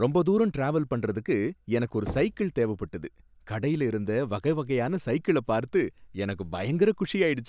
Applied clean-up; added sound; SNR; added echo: none; Knock; 18 dB; none.